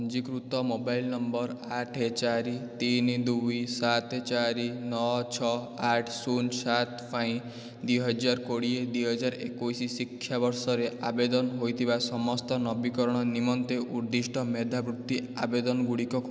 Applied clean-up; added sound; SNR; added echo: none; none; none; none.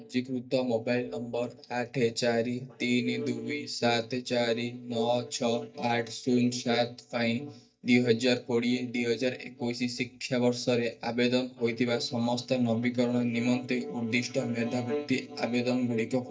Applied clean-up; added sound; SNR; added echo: neural mask model DeepFilterNet 3.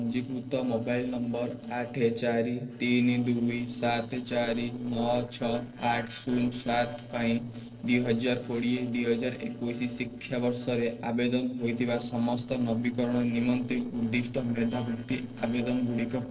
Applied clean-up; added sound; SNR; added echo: neural separator model SepFormer DNS4.